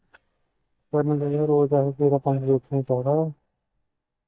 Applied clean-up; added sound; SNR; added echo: neural mask model DeepFilterNet 3.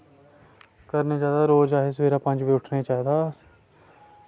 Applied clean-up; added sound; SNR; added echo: none; none; none; none.